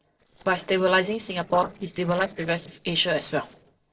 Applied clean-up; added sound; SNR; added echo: neural separator model SepFormer DNS4.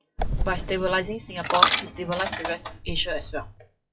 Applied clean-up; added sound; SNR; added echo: classical method WPE with log-MMSE.